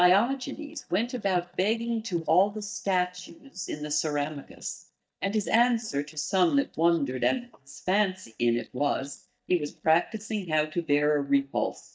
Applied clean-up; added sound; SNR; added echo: neural mask model DeepFilterNet 3.